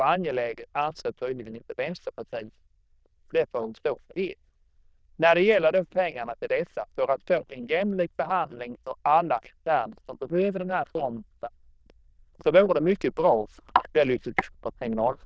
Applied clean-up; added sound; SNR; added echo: neural diffusion model UNIVERSE++.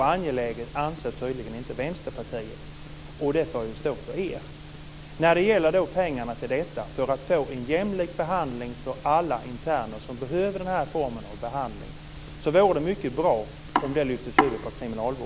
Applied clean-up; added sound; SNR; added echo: none; none; none; none.